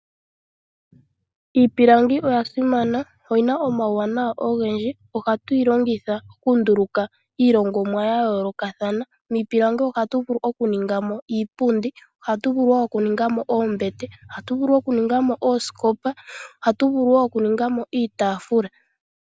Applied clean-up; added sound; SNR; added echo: none; none; none; none.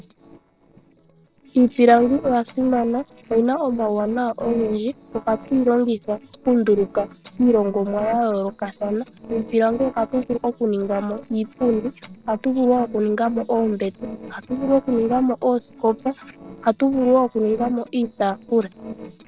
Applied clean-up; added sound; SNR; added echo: neural separator model SepFormer DNS4.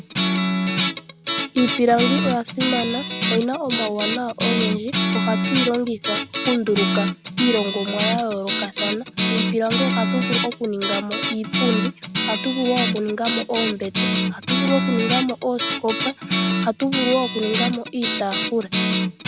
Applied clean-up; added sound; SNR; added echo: none; Guitar; -1 dB; none.